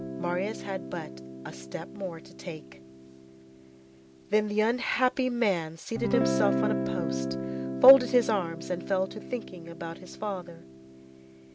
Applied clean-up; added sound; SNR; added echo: none; Guitar; 5 dB; none.